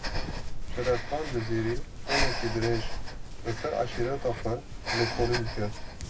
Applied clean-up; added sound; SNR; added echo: none; Breathing; 0 dB; reverberation time 0.2 s.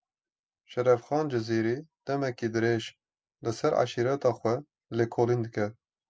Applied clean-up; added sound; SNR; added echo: none; none; none; none.